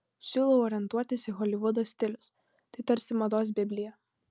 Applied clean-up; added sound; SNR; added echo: none; none; none; none.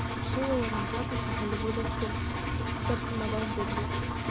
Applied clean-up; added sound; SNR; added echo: none; Engine; -4 dB; none.